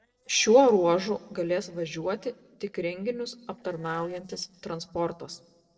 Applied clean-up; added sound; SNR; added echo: neural separator model SepFormer DNS4.